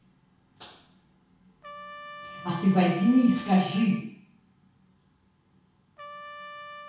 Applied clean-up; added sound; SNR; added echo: none; Trumpet; 17 dB; reverberation time 0.6 s.